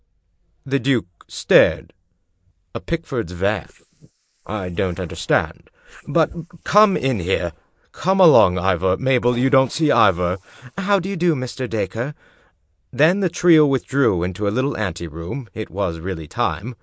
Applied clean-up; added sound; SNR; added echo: neural mask model Resemble Enhance denoiser.